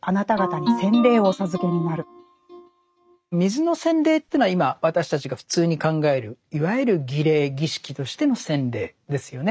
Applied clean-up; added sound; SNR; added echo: neural mask model RNNoise.